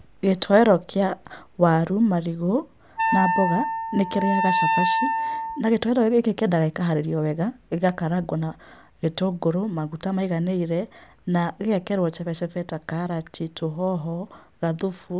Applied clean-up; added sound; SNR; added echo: none; Wind instrument, woodwind instrument; 0 dB; none.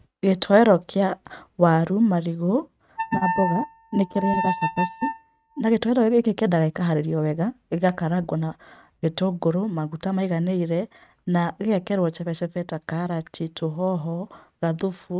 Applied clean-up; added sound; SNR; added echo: neural mask model RNNoise.